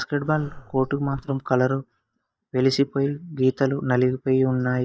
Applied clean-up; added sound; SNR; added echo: neural mask model DeepFilterNet 3.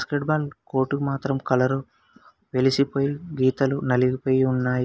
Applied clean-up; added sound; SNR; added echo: none; none; none; none.